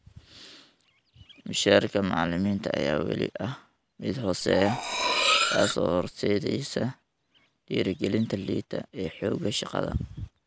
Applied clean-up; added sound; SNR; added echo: none; Cutlery, silverware; -1 dB; none.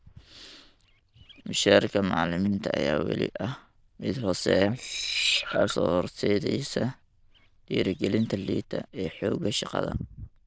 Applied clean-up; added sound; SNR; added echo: neural diffusion model UNIVERSE++.